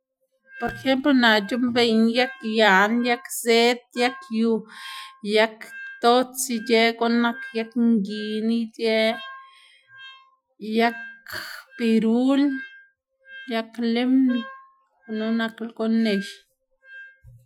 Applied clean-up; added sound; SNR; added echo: classical method Wiener filter.